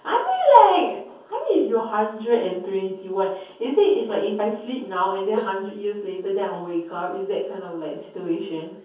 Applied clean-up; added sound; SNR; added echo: none; Cowbell; 14 dB; reverberation time 0.6 s.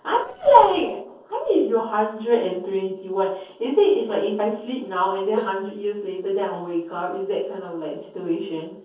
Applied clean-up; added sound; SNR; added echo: neural separator model SepFormer DNS4.